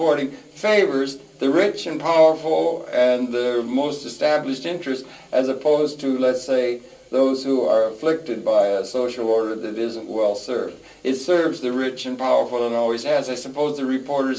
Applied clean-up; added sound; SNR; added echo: none; none; none; reverberation time 0.3 s.